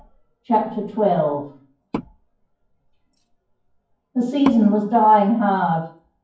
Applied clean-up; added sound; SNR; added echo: classical method WPE with log-MMSE.